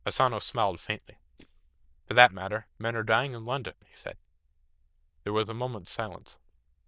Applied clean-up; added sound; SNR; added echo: neural diffusion model UNIVERSE++.